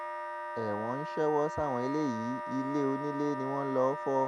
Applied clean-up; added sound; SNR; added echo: none; Wind instrument, woodwind instrument; 6 dB; none.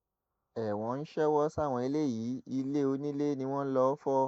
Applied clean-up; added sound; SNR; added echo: neural mask model Resemble Enhance denoiser.